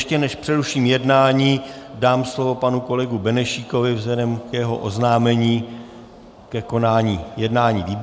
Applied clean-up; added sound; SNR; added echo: none; none; none; none.